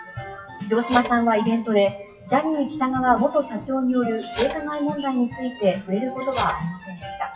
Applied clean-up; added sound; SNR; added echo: classical method WPE with log-MMSE.